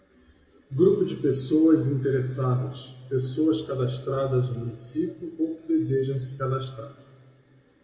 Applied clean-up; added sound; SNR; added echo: none; none; none; reverberation time 1.2 s.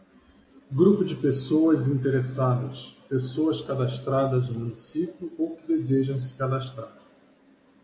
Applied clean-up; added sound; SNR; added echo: none; none; none; none.